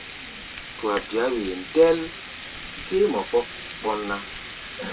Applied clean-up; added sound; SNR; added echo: none; Frying (food); 11 dB; reverberation time 0.2 s.